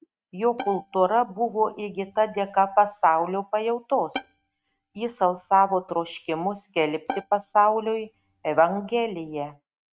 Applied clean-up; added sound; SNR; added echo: neural mask model RNNoise.